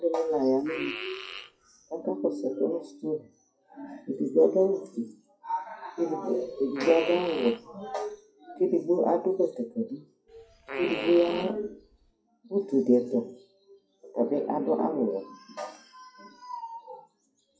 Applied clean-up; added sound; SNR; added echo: classical method WPE with log-MMSE.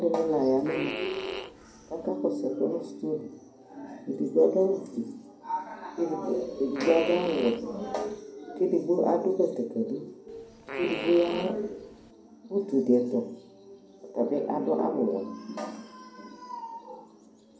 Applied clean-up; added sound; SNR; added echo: none; Fart; 10 dB; reverberation time 0.6 s.